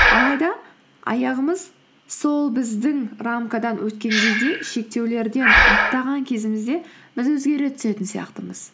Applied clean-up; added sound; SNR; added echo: none; Breathing; 1 dB; none.